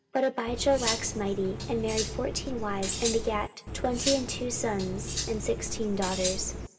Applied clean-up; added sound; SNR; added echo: none; Cutlery, silverware; 4 dB; reverberation time 1.4 s.